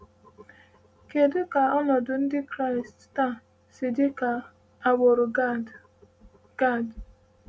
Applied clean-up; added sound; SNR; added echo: none; none; none; none.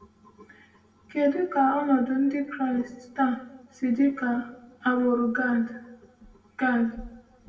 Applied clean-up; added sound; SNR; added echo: none; none; none; reverberation time 0.7 s.